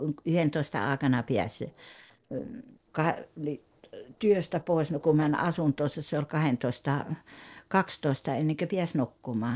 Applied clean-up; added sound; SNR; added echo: neural separator model SepFormer DNS4.